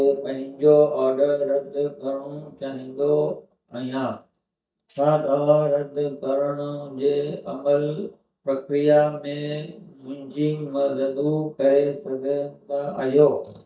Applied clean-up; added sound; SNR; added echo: neural mask model DeepFilterNet 3.